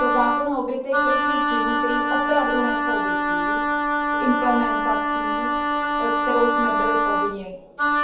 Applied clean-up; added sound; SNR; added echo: none; Wind instrument, woodwind instrument; -4 dB; reverberation time 0.6 s.